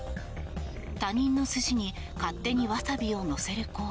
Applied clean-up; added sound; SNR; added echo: none; none; none; none.